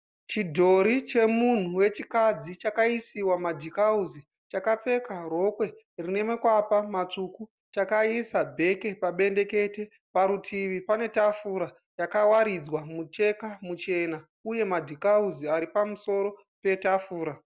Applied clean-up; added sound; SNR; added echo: none; none; none; none.